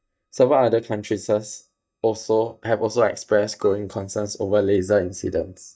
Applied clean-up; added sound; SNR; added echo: neural mask model DeepFilterNet 3.